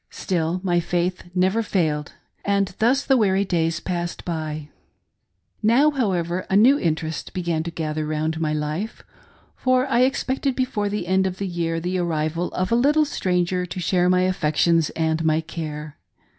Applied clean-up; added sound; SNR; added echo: none; none; none; none.